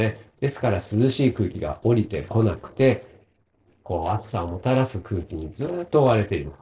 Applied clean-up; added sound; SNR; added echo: neural separator model SepFormer DNS4.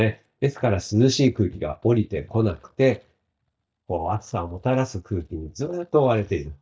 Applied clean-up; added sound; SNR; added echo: neural mask model DeepFilterNet 3.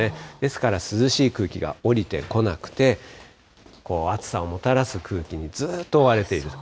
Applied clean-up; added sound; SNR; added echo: none; none; none; none.